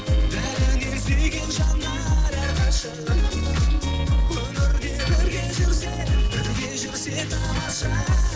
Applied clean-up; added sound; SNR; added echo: neural separator model SepFormer DNS4.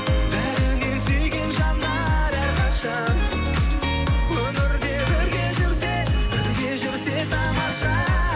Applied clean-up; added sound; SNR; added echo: none; Church bell; 17 dB; none.